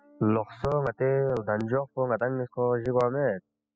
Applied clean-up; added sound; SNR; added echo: classical method spectral subtraction.